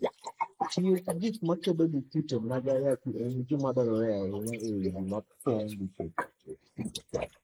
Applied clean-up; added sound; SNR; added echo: neural mask model Resemble Enhance denoiser.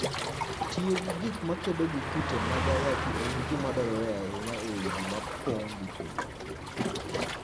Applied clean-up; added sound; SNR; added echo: none; Waves, surf + Car passing by; 0 dB; none.